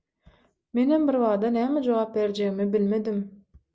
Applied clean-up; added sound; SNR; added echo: none; none; none; none.